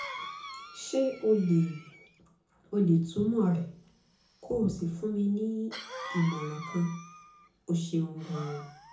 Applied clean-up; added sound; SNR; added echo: none; Cough; 15 dB; reverberation time 0.6 s.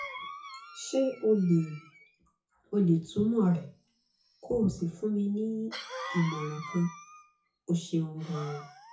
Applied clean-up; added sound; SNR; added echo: classical method WPE with log-MMSE.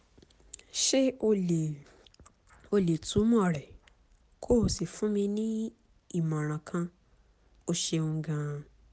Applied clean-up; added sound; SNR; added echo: none; none; none; none.